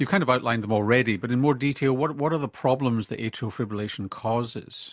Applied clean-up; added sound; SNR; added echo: none; none; none; none.